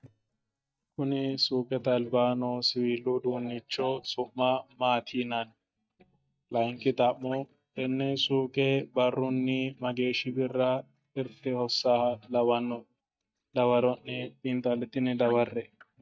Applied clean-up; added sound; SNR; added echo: neural mask model DeepFilterNet 3.